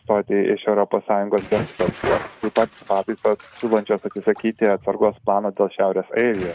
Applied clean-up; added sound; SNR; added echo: neural mask model RNNoise.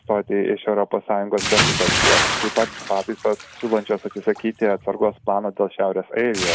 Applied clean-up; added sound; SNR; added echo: none; Bathtub (filling or washing) / Splash, splatter; 3 dB; none.